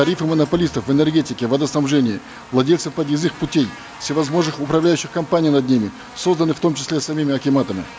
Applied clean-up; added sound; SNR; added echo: none; Buzz; 19 dB; none.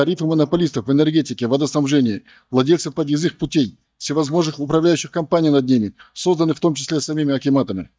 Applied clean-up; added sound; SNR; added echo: neural mask model DeepFilterNet 3.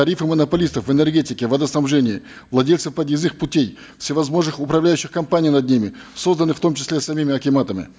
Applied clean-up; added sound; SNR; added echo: none; none; none; none.